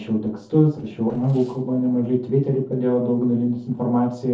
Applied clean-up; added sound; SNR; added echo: neural separator model SepFormer DNS4.